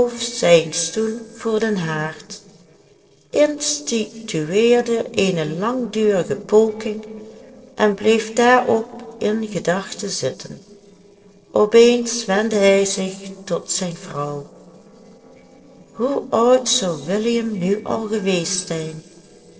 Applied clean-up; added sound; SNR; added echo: neural separator model SepFormer DNS4.